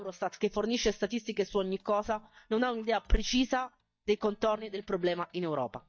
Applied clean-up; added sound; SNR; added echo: neural mask model DeepFilterNet 3.